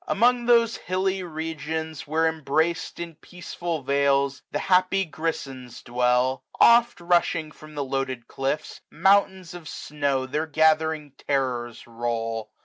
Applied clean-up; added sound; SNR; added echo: none; none; none; none.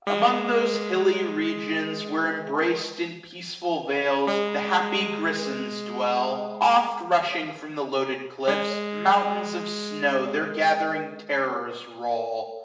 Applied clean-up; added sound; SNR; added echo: none; Wind instrument, woodwind instrument; 8 dB; reverberation time 0.9 s.